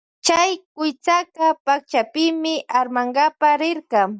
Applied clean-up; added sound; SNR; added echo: none; none; none; none.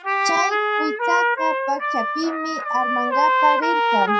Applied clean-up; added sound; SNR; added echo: classical method WPE with log-MMSE.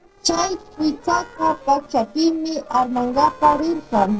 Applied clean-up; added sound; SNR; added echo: neural separator model SepFormer DNS4.